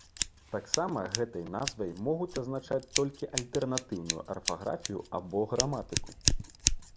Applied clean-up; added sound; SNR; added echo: none; Scissors; 1 dB; none.